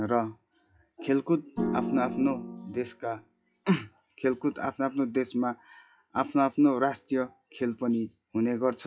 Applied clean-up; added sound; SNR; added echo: classical method WPE with log-MMSE.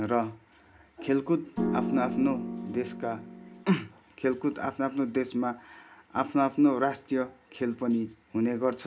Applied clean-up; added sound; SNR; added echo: none; Piano; 3 dB; reverberation time 0.3 s.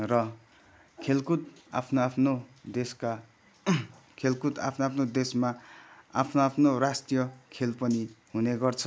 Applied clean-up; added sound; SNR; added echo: none; none; none; none.